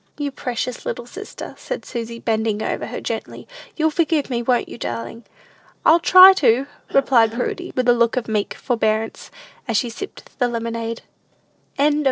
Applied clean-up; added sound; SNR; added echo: neural separator model SepFormer DNS4.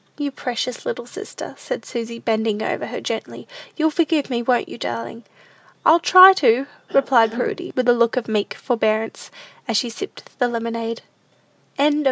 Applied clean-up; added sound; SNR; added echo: none; Cough; 13 dB; none.